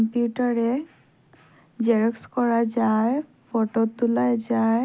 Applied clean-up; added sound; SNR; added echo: none; none; none; none.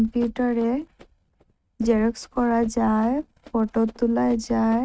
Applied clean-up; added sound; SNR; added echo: neural mask model RNNoise.